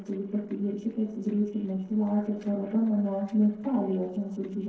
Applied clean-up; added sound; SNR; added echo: neural separator model SepFormer DNS4.